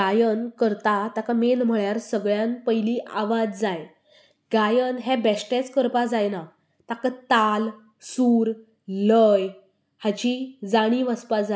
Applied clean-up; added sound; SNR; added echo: none; none; none; none.